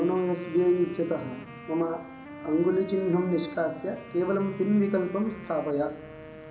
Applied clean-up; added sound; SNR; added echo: none; Wind instrument, woodwind instrument; 16 dB; reverberation time 0.5 s.